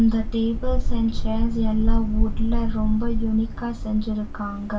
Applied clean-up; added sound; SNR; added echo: none; Wind; -2 dB; reverberation time 0.2 s.